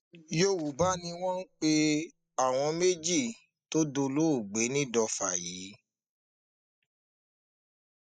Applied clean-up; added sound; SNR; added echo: classical method spectral subtraction.